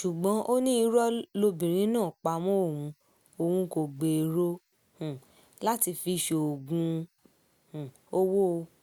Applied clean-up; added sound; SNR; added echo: none; none; none; none.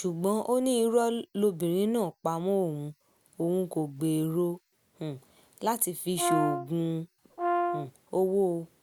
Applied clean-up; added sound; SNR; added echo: none; Brass instrument; 2 dB; none.